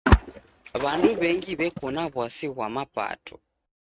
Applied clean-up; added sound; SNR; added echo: neural mask model RNNoise.